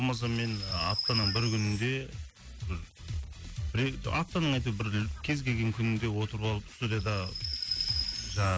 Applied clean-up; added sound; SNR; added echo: none; Chirp, tweet; 5 dB; none.